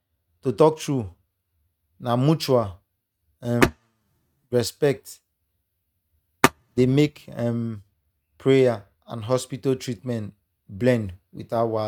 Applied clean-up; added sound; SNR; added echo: neural mask model RNNoise.